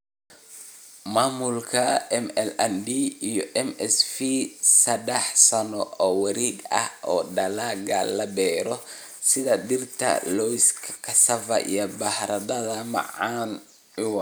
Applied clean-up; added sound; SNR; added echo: none; none; none; none.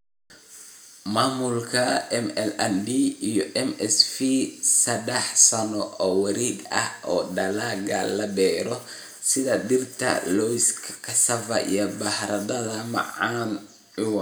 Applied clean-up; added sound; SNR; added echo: none; none; none; reverberation time 0.6 s.